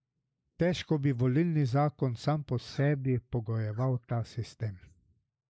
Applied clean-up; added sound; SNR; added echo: neural mask model Resemble Enhance denoiser.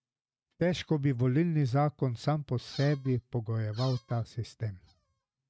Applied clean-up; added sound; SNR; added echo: neural mask model RNNoise.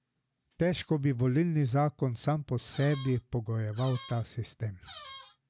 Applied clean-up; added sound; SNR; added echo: none; Squeak; 13 dB; none.